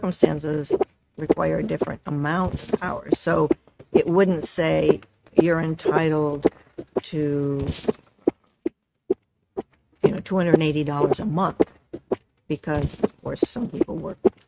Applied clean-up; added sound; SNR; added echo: neural mask model RNNoise.